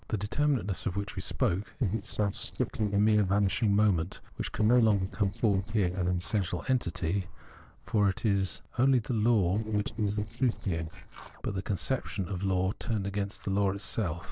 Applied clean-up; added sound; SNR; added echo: neural separator model SepFormer DNS4.